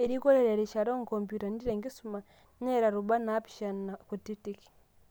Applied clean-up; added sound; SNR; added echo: none; none; none; none.